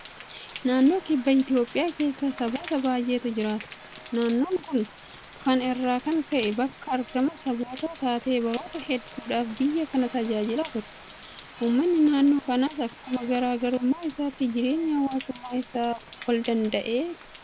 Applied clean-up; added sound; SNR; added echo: none; Rain; 16 dB; none.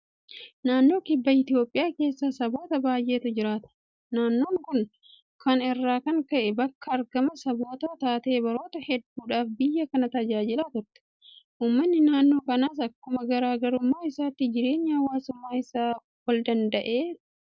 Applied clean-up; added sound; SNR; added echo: none; none; none; none.